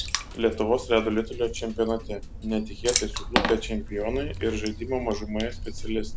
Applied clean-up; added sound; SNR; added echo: none; Water / Splash, splatter; 4 dB; none.